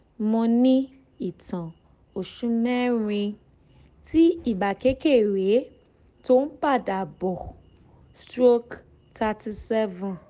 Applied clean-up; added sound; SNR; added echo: none; none; none; none.